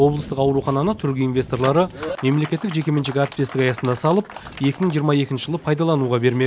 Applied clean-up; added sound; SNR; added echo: none; none; none; none.